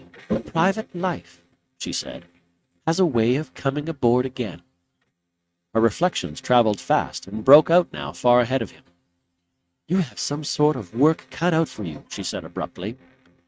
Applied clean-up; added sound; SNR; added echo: neural mask model RNNoise.